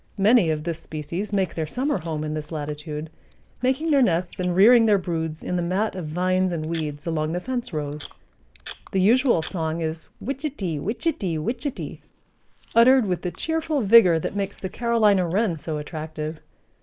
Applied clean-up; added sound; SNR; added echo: neural mask model Resemble Enhance denoiser.